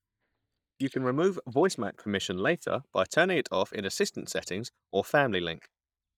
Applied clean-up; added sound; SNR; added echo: neural mask model DeepFilterNet 3.